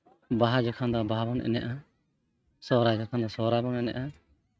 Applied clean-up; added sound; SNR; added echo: neural mask model RNNoise.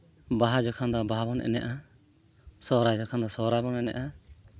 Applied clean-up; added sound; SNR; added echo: none; none; none; none.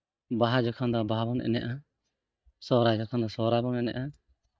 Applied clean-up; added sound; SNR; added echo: neural mask model DeepFilterNet 3.